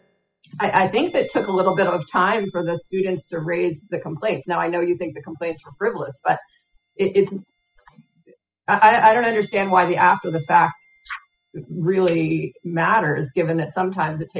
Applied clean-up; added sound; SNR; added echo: classical method spectral subtraction.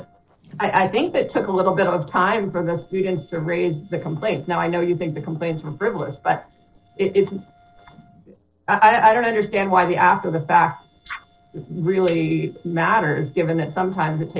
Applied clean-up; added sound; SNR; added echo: neural separator model SepFormer DNS4.